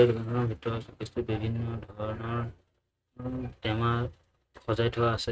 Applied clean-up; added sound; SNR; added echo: neural mask model RNNoise.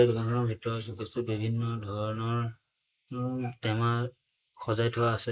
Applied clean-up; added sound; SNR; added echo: neural mask model Resemble Enhance denoiser.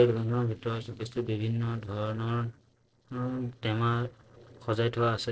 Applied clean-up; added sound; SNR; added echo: neural separator model SepFormer DNS4.